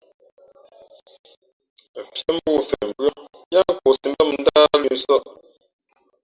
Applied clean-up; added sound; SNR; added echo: none; none; none; none.